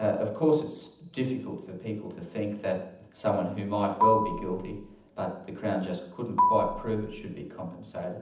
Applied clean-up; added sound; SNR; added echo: none; Marimba, xylophone; -1 dB; reverberation time 0.8 s.